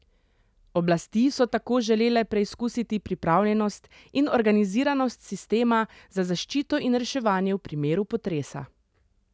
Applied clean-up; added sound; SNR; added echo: none; none; none; none.